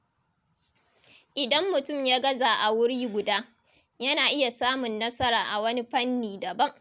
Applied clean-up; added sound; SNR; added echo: none; none; none; none.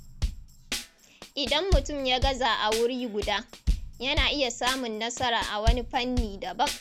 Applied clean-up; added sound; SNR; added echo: none; Tambourine / Drum / Drum kit; 3 dB; none.